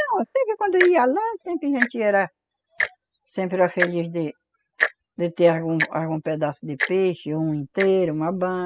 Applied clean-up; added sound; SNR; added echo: classical method spectral subtraction.